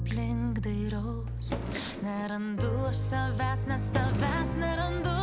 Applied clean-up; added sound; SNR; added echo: none; Drawer open or close; 10 dB; none.